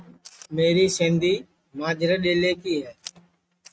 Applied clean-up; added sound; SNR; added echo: neural mask model RNNoise.